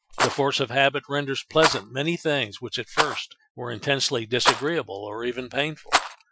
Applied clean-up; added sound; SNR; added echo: classical method Wiener filter.